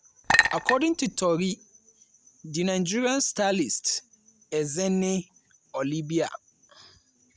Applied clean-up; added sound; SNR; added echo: none; Chink, clink; -2 dB; none.